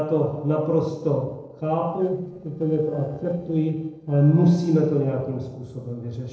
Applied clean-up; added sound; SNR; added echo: neural separator model SepFormer DNS4.